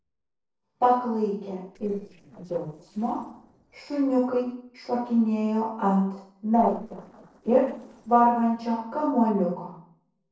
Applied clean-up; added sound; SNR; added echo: neural separator model SepFormer DNS4.